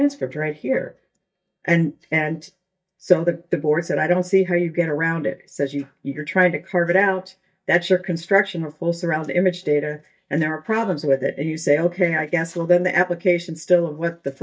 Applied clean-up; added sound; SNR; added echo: neural mask model DeepFilterNet 3.